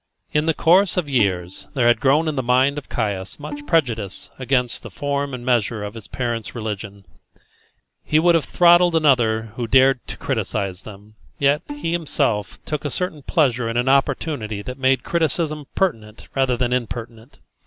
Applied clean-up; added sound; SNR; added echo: none; Bowed string instrument; 17 dB; none.